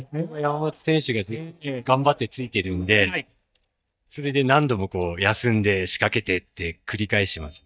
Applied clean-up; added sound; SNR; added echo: neural mask model DeepFilterNet 3.